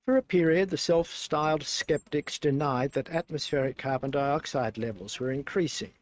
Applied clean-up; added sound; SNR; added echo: neural mask model RNNoise.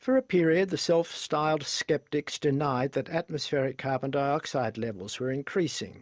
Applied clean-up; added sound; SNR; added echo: none; none; none; none.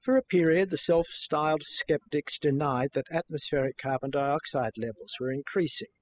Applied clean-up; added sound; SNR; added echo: classical method spectral subtraction.